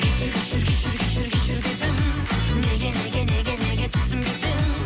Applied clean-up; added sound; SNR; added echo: none; none; none; none.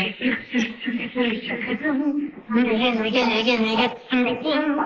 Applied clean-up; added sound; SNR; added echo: neural mask model Resemble Enhance denoiser.